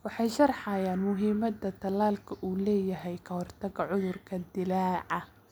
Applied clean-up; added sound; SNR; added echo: none; none; none; none.